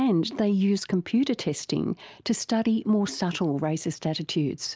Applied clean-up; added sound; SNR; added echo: none; none; none; none.